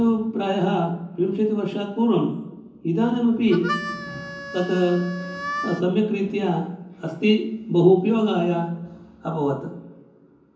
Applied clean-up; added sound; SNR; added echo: none; Harmonica; 10 dB; reverberation time 0.9 s.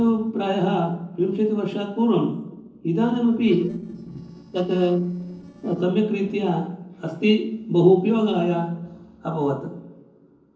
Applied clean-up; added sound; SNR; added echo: neural separator model SepFormer DNS4.